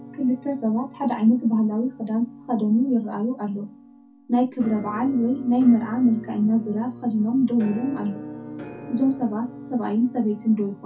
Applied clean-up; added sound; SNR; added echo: none; Musical instrument; 16 dB; reverberation time 0.3 s.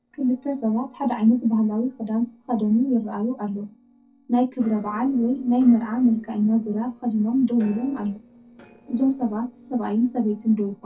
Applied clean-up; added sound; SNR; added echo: neural separator model SepFormer DNS4.